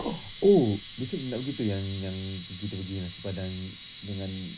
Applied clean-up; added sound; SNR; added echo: none; Camera; 14 dB; none.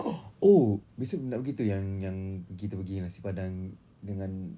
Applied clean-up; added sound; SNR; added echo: none; none; none; none.